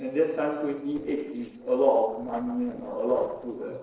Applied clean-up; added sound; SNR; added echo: neural separator model SepFormer DNS4.